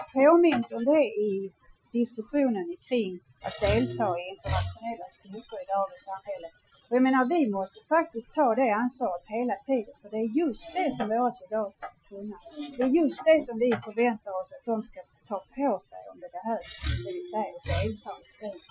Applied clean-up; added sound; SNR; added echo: classical method Wiener filter.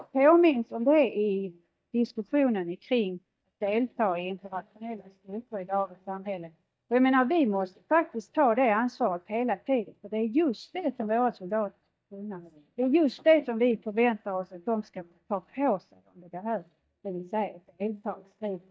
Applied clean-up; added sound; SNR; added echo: neural mask model DeepFilterNet 3.